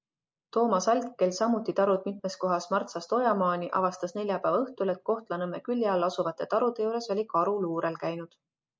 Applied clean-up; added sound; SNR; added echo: none; none; none; none.